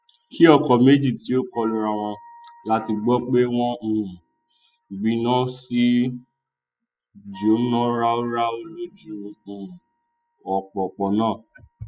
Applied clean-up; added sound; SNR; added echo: classical method spectral subtraction.